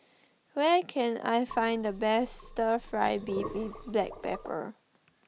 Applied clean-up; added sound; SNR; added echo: none; Sink (filling or washing); 13 dB; none.